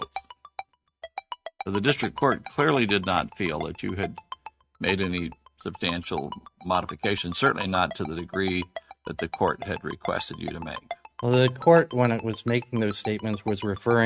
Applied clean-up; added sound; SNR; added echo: neural mask model RNNoise.